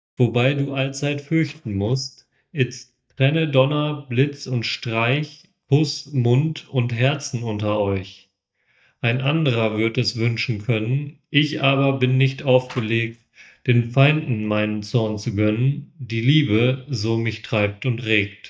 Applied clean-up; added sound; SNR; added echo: neural mask model DeepFilterNet 3.